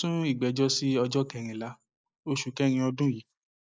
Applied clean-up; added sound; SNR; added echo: neural mask model Resemble Enhance denoiser.